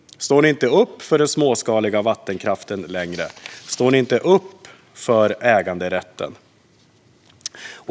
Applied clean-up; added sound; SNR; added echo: none; none; none; none.